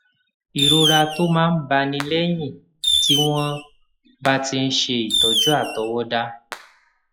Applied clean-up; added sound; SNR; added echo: classical method log-MMSE.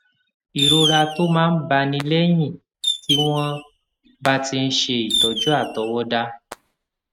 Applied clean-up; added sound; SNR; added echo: neural mask model RNNoise.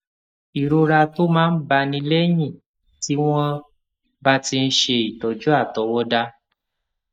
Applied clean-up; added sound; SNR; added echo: neural mask model DeepFilterNet 3.